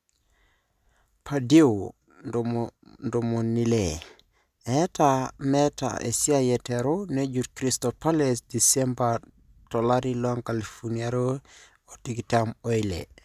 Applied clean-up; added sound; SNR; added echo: none; none; none; none.